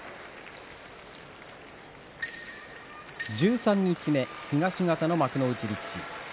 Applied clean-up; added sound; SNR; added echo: none; none; none; none.